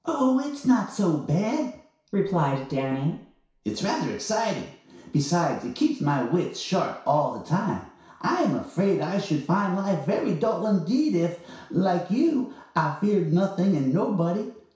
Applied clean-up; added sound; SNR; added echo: none; none; none; reverberation time 0.6 s.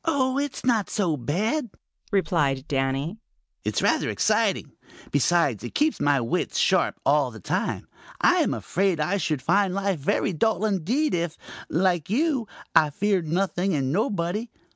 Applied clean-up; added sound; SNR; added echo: none; none; none; none.